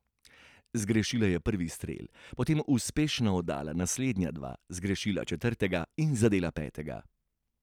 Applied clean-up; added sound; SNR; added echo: none; none; none; none.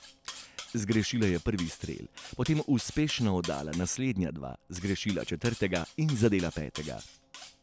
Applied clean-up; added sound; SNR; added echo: none; Cutlery, silverware; 13 dB; none.